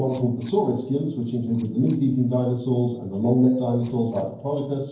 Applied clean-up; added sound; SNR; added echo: neural separator model SepFormer DNS4.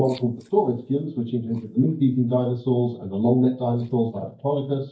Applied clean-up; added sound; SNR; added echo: neural mask model DeepFilterNet 3.